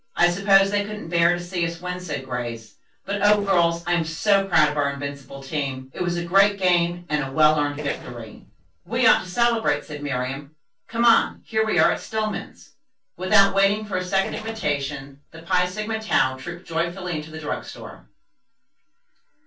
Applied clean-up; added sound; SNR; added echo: neural separator model SepFormer DNS4.